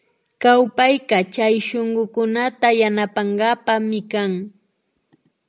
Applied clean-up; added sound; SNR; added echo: none; none; none; none.